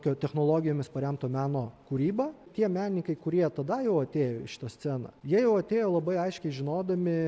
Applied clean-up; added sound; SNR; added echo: none; none; none; none.